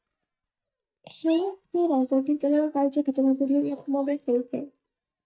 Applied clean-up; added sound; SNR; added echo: neural mask model DeepFilterNet 3.